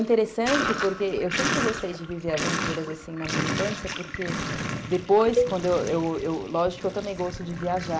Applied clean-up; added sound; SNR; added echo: none; Sink (filling or washing) + Cowbell; 4 dB; none.